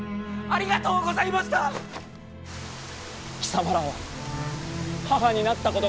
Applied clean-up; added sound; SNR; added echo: none; none; none; none.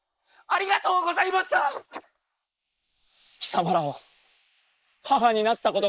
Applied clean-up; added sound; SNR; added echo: neural mask model Resemble Enhance denoiser.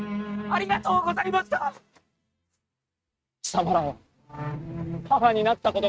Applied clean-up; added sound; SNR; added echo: neural mask model RNNoise.